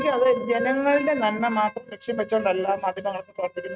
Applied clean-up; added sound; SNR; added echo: neural mask model RNNoise.